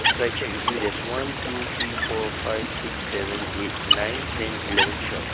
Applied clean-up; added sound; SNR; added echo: none; Stream + Squeak; -4 dB; none.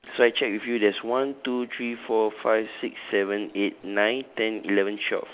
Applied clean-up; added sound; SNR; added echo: none; none; none; none.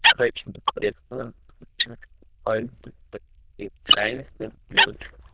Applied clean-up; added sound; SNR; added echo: neural diffusion model UNIVERSE++.